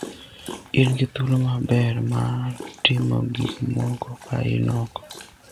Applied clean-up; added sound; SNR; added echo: none; Dog; 16 dB; none.